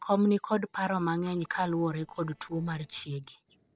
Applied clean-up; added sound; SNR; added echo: neural separator model SepFormer DNS4.